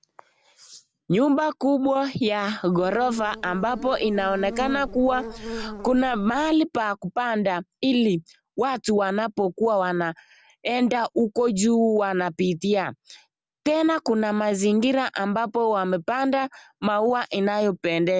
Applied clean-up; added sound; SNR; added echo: none; Buzz; 13 dB; none.